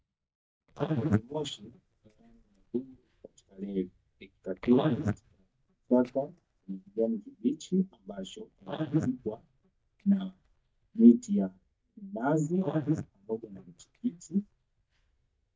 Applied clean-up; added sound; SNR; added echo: neural mask model DeepFilterNet 3.